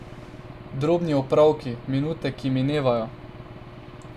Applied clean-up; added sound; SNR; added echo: none; Engine / Aircraft; 16 dB; none.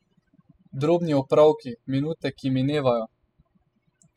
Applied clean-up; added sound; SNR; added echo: classical method spectral subtraction.